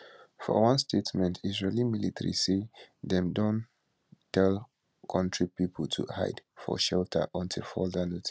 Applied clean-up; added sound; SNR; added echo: none; none; none; none.